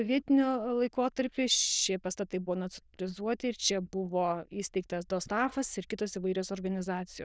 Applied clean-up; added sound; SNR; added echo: neural diffusion model UNIVERSE++.